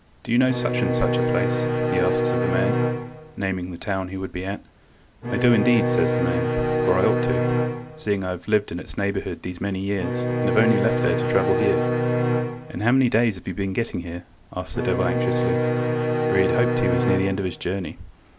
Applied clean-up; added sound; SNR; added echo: none; Bowed string instrument; -1 dB; none.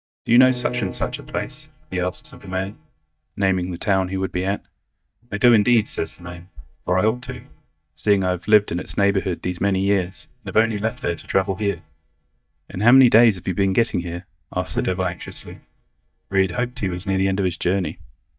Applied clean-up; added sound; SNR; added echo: neural mask model DeepFilterNet 3.